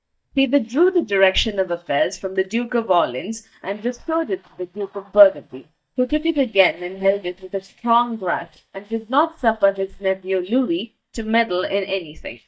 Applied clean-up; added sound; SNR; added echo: neural mask model DeepFilterNet 3.